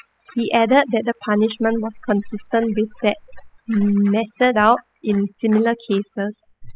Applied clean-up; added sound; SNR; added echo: classical method spectral subtraction.